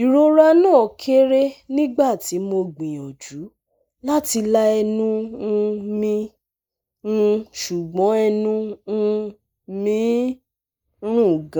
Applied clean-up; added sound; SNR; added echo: neural mask model Resemble Enhance denoiser.